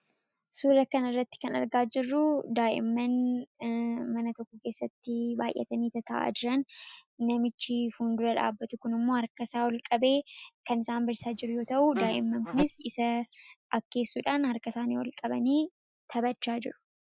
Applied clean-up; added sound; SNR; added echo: classical method Wiener filter.